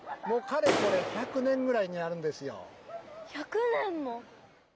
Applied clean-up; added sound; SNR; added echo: none; Clapping; 6 dB; none.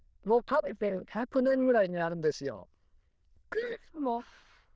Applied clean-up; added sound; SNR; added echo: neural diffusion model UNIVERSE++.